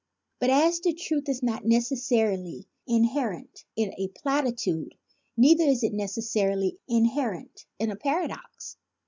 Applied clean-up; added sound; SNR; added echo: none; none; none; none.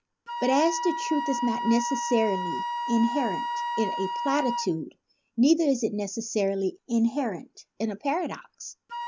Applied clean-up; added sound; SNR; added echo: none; Wind instrument, woodwind instrument; 6 dB; none.